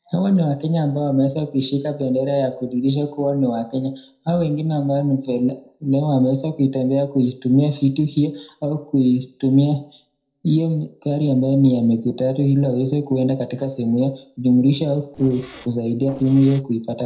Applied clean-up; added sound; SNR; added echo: neural separator model SepFormer DNS4.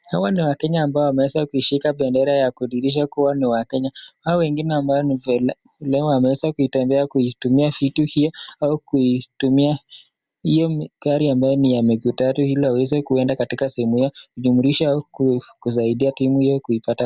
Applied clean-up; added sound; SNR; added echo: none; none; none; none.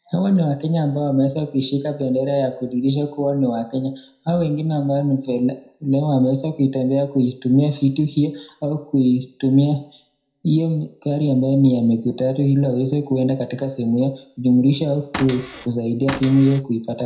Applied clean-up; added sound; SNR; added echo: none; Cupboard open or close / Door; 12 dB; reverberation time 0.5 s.